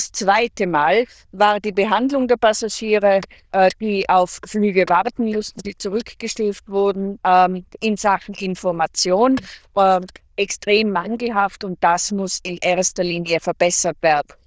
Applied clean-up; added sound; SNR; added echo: neural diffusion model UNIVERSE++.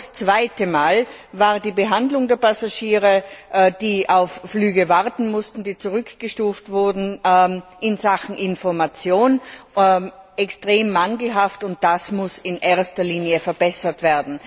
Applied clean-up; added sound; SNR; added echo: none; none; none; none.